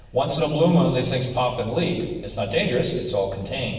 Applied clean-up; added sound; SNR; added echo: none; none; none; reverberation time 1.1 s.